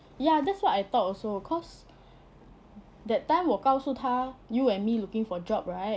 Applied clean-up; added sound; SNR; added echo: none; none; none; none.